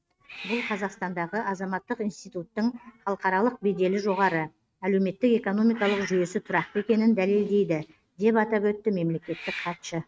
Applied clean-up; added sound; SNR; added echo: neural mask model RNNoise.